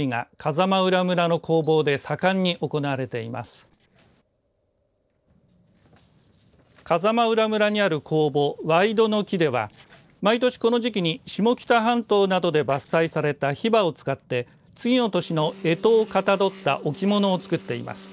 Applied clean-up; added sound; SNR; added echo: neural separator model SepFormer DNS4.